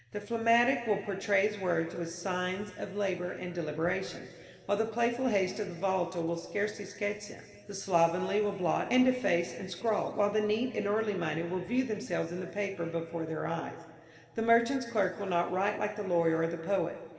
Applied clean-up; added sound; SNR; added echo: none; none; none; reverberation time 2.1 s.